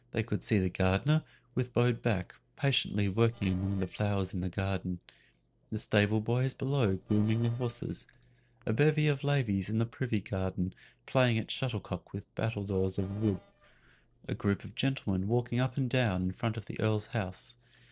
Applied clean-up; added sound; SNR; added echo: neural separator model SepFormer DNS4.